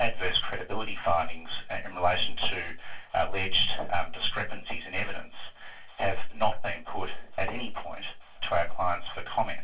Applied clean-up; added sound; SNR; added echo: none; none; none; reverberation time 0.2 s.